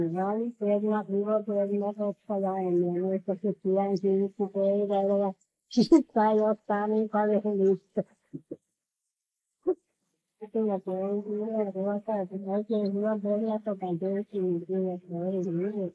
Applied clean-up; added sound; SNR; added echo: neural mask model Resemble Enhance denoiser.